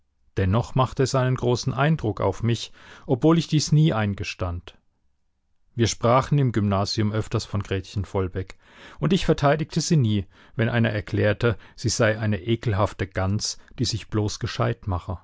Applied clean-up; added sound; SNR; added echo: none; none; none; none.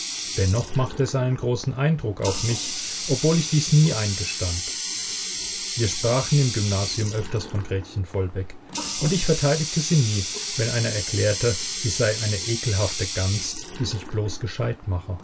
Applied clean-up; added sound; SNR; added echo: none; Water tap, faucet; 7 dB; reverberation time 0.2 s.